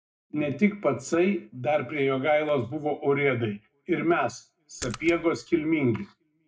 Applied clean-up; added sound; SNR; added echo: none; Splash, splatter; 15 dB; reverberation time 0.2 s.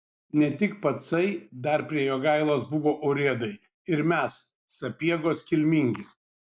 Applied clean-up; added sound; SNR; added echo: none; none; none; none.